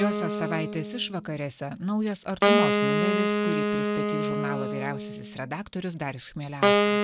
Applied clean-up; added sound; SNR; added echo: none; Wind instrument, woodwind instrument; -5 dB; none.